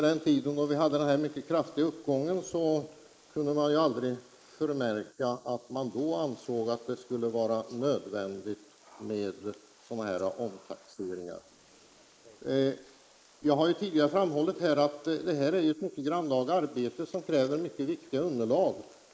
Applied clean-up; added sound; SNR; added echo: neural mask model Resemble Enhance denoiser.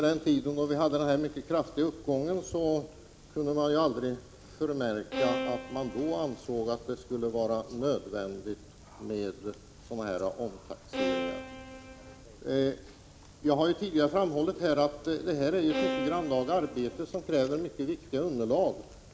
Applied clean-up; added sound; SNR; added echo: none; Bowed string instrument; 5 dB; none.